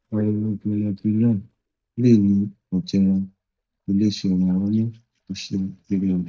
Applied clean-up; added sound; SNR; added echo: neural mask model DeepFilterNet 3.